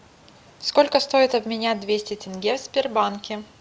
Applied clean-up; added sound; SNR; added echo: none; none; none; none.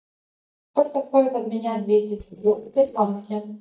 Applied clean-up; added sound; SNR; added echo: neural mask model DeepFilterNet 3.